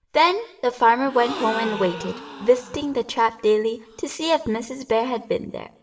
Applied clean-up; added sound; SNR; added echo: none; Gasp; 13 dB; reverberation time 1.3 s.